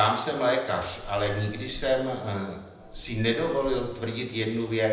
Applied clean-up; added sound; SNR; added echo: none; Squeak / Screech; 13 dB; reverberation time 0.8 s.